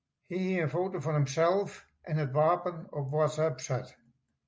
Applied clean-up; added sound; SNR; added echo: none; none; none; none.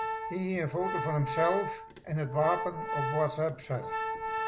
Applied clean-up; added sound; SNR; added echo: none; Organ; 3 dB; none.